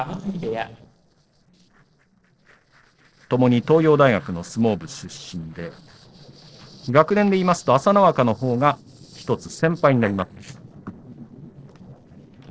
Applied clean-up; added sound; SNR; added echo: neural separator model SepFormer DNS4.